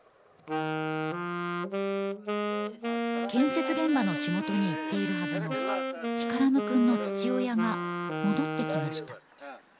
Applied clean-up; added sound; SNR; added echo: none; Wind instrument, woodwind instrument; 1 dB; none.